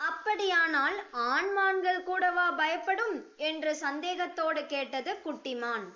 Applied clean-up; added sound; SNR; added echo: neural mask model Resemble Enhance denoiser.